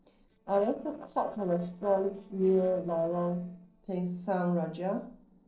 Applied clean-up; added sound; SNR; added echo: neural separator model SepFormer DNS4.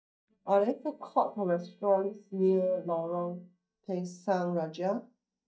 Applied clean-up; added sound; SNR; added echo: neural mask model DeepFilterNet 3.